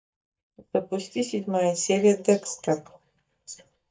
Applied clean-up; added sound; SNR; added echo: neural mask model DeepFilterNet 3.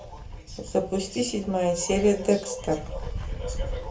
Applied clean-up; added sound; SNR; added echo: none; Wind; 8 dB; reverberation time 0.3 s.